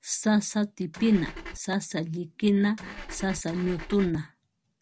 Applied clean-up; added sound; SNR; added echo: none; Engine / Car; 12 dB; none.